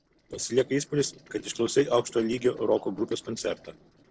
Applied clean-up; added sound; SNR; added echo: neural separator model SepFormer DNS4.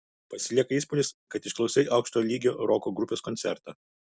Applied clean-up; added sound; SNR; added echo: none; none; none; none.